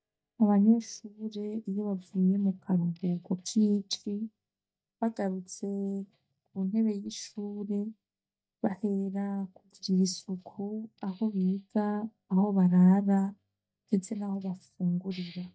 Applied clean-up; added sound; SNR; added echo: neural mask model DeepFilterNet 3.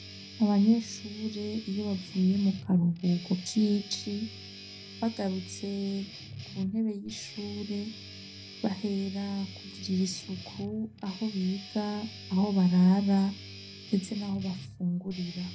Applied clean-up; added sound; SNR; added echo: none; Guitar; 15 dB; reverberation time 0.4 s.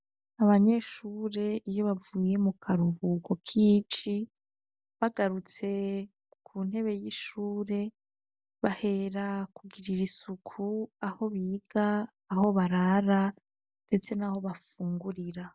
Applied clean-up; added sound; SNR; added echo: none; none; none; none.